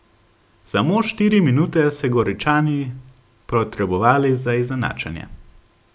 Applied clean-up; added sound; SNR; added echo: none; none; none; none.